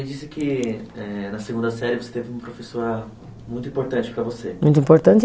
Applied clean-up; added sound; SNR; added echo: none; none; none; none.